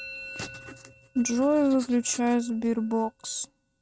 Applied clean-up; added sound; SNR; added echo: neural mask model RNNoise.